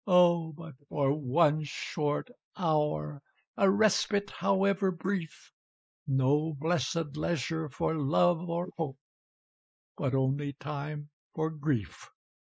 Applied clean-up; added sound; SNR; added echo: neural mask model Resemble Enhance denoiser.